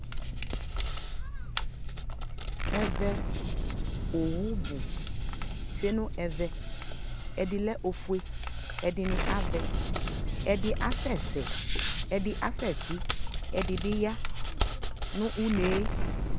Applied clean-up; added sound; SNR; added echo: none; Explosion + Hands; -4 dB; none.